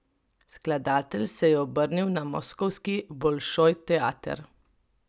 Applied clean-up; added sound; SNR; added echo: none; none; none; none.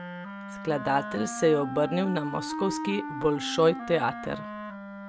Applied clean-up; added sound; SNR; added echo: none; Wind instrument, woodwind instrument; 8 dB; none.